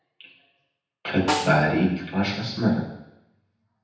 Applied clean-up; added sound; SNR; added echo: none; Snare drum; 8 dB; reverberation time 0.9 s.